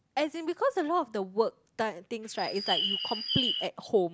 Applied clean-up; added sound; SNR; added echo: none; Bird; 1 dB; none.